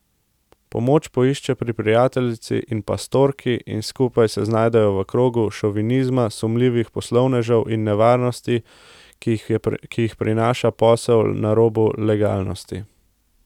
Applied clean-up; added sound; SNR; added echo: none; none; none; none.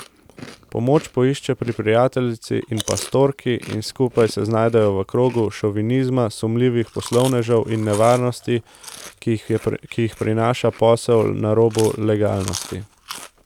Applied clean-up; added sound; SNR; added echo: none; Chewing, mastication; 19 dB; none.